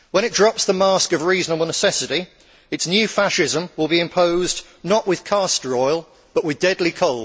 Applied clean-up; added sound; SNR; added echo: none; none; none; none.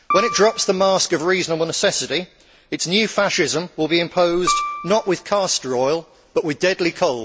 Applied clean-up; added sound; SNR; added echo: none; Piano; 7 dB; none.